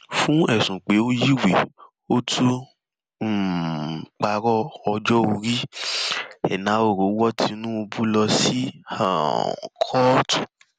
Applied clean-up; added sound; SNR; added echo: none; none; none; none.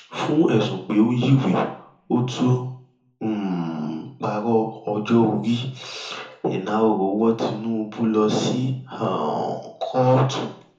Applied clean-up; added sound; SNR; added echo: none; none; none; reverberation time 0.6 s.